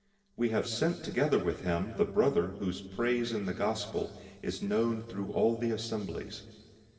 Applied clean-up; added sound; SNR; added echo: neural separator model SepFormer DNS4.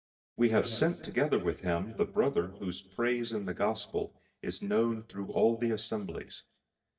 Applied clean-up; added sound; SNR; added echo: neural mask model DeepFilterNet 3.